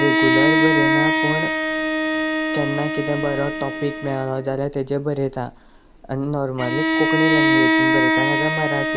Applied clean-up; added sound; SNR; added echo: none; Bowed string instrument; -4 dB; none.